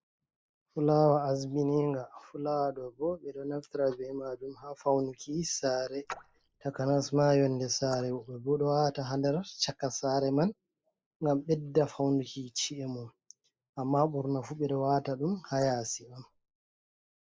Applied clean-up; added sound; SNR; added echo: neural mask model Resemble Enhance denoiser.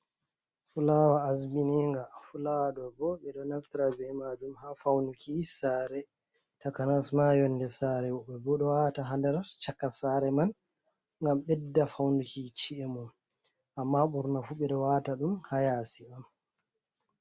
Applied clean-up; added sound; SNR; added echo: none; none; none; none.